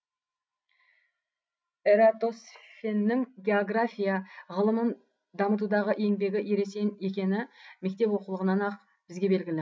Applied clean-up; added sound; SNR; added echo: none; none; none; none.